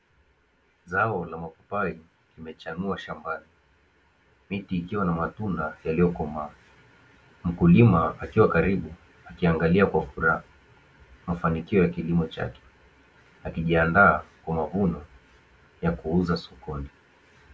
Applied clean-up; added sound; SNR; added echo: none; none; none; none.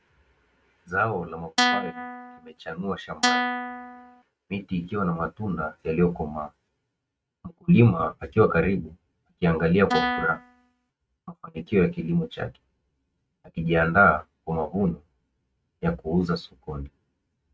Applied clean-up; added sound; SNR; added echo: neural mask model RNNoise.